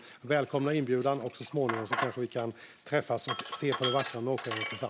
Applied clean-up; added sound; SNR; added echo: none; Sink (filling or washing); 6 dB; none.